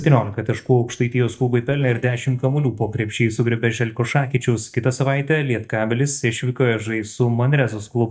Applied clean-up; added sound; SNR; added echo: neural mask model DeepFilterNet 3.